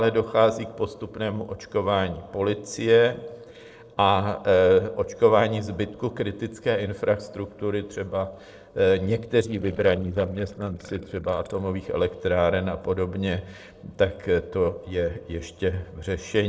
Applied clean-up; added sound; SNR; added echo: neural separator model SepFormer DNS4.